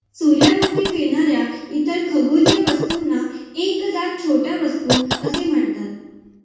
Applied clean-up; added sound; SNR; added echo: none; Cough; 7 dB; reverberation time 1.1 s.